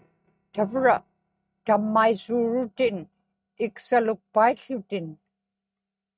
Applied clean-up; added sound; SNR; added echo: neural mask model RNNoise.